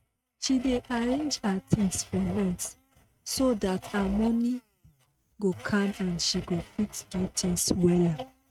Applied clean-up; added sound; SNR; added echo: neural mask model RNNoise.